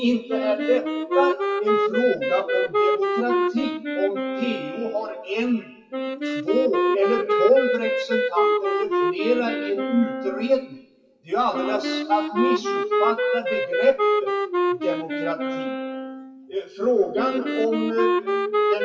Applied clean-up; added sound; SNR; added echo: classical method WPE with log-MMSE.